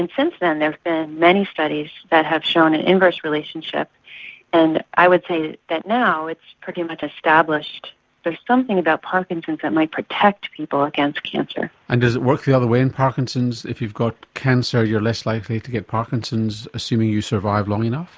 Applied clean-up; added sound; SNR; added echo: none; none; none; none.